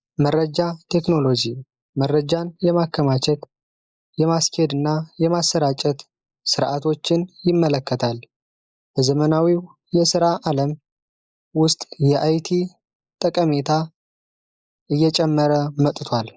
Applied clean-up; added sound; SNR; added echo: neural mask model Resemble Enhance denoiser.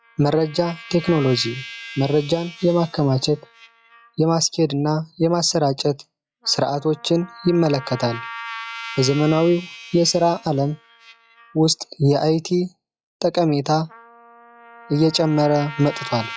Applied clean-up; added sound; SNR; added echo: classical method log-MMSE.